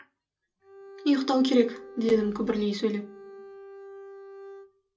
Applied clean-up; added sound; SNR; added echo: none; Bowed string instrument; 17 dB; reverberation time 0.2 s.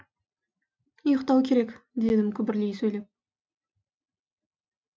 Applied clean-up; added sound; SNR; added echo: none; none; none; none.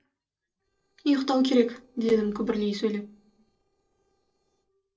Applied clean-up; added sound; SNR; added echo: neural separator model SepFormer DNS4.